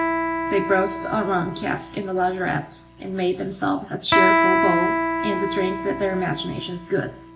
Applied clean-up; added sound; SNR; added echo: none; Electric guitar; 0 dB; reverberation time 0.4 s.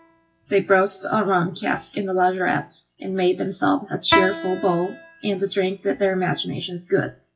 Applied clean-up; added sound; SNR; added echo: classical method WPE with log-MMSE.